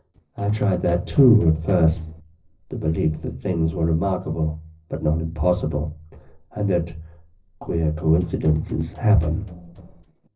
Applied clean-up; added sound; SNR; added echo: neural separator model SepFormer DNS4.